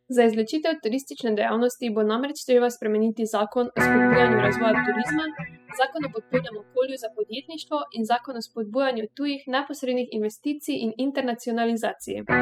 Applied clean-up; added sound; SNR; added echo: classical method spectral subtraction.